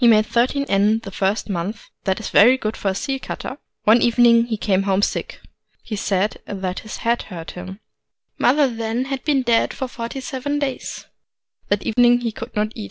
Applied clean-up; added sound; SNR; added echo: none; none; none; none.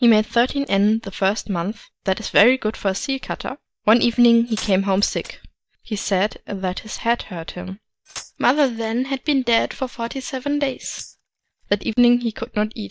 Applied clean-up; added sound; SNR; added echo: neural mask model DeepFilterNet 3.